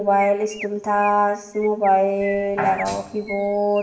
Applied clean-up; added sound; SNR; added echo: none; Chirp, tweet; 18 dB; reverberation time 1.0 s.